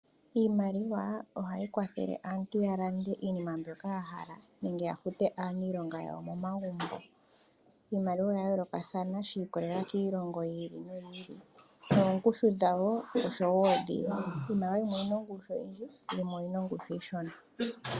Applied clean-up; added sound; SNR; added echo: none; none; none; none.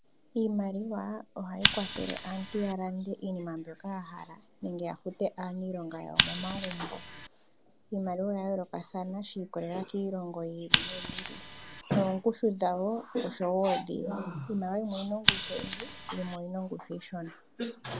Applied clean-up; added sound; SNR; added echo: none; Scissors; 3 dB; none.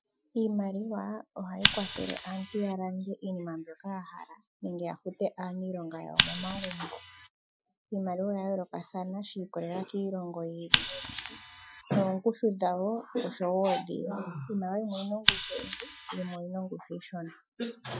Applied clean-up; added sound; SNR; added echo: classical method Wiener filter.